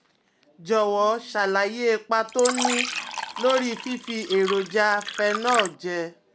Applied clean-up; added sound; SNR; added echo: none; Fill (with liquid); 6 dB; none.